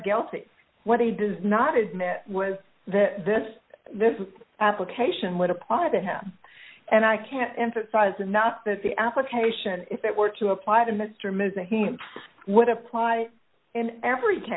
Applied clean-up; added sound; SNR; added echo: none; none; none; none.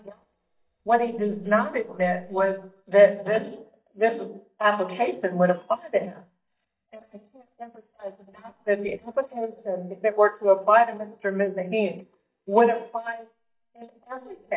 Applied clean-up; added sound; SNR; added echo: neural mask model DeepFilterNet 3.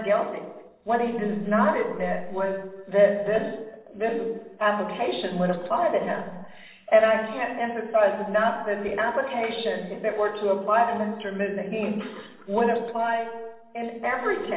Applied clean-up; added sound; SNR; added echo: neural separator model SepFormer DNS4.